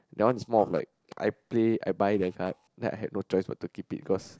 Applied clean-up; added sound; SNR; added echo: neural separator model SepFormer DNS4.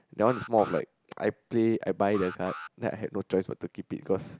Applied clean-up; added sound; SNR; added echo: neural mask model Resemble Enhance denoiser.